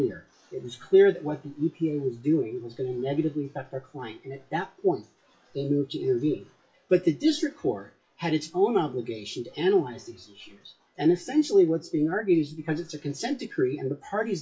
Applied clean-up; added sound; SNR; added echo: classical method WPE with log-MMSE.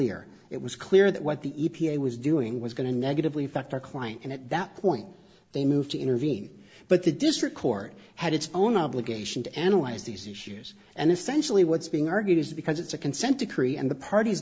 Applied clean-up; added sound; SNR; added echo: none; none; none; none.